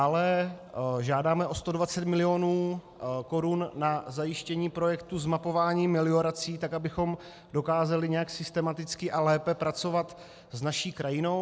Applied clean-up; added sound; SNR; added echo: none; none; none; none.